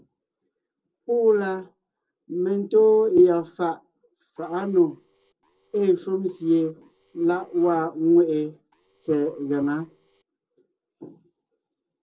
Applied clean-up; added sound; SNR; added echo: neural separator model SepFormer DNS4.